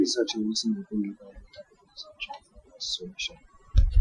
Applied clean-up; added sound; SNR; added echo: classical method Wiener filter.